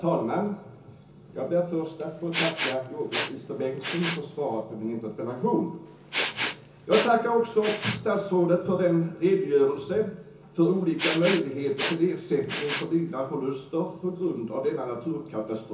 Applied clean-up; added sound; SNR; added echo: none; Respiratory sounds; 2 dB; reverberation time 0.7 s.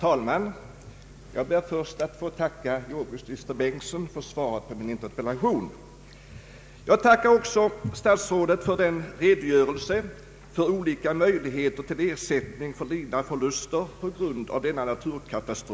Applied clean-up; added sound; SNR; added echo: none; none; none; none.